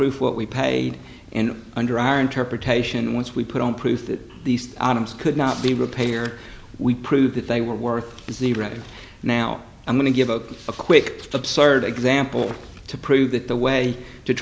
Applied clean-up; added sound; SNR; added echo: none; none; none; none.